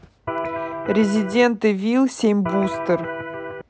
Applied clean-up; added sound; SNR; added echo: none; Electric guitar; 7 dB; none.